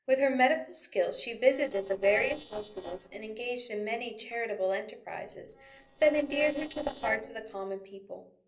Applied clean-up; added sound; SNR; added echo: neural separator model SepFormer DNS4.